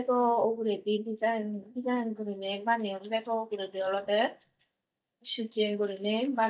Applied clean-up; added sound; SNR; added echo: neural mask model DeepFilterNet 3.